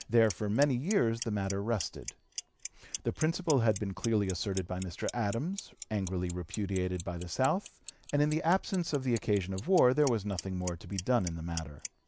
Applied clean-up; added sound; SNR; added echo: none; Clock; 15 dB; none.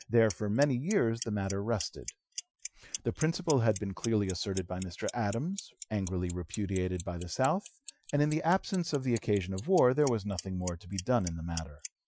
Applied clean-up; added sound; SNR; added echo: classical method Wiener filter.